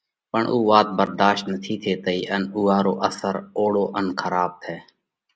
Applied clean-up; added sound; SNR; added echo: none; none; none; none.